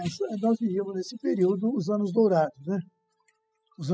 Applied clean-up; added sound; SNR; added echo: classical method spectral subtraction.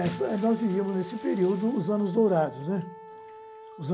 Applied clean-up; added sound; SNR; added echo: none; Wind instrument, woodwind instrument + Bathtub (filling or washing) / Splash, splatter; 15 dB; none.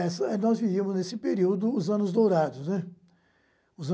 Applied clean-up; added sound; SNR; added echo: none; none; none; none.